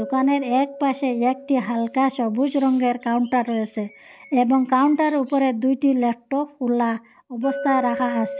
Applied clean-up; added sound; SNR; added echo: none; Chink, clink; 16 dB; none.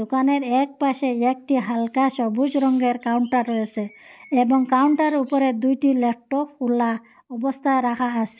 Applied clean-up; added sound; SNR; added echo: none; none; none; none.